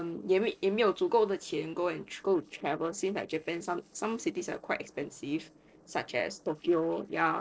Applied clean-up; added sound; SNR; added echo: neural separator model SepFormer DNS4.